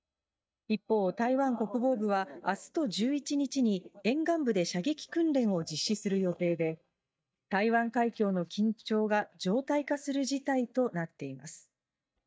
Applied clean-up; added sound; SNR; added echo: neural mask model DeepFilterNet 3.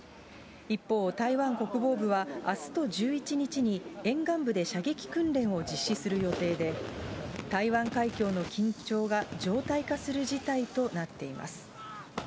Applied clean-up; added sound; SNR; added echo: none; none; none; none.